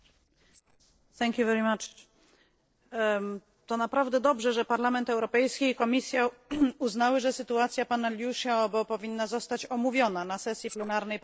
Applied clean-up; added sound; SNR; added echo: neural separator model SepFormer DNS4.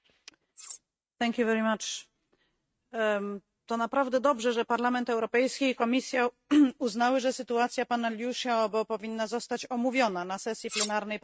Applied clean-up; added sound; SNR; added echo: neural mask model RNNoise.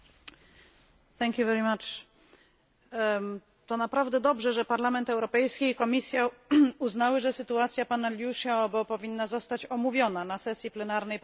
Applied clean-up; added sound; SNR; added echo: none; none; none; none.